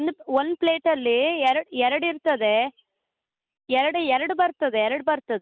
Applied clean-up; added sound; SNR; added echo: none; none; none; none.